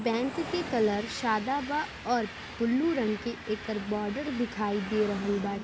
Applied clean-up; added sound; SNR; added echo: none; Train; 11 dB; none.